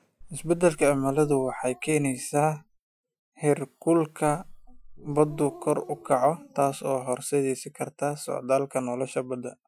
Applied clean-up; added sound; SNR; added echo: classical method Wiener filter.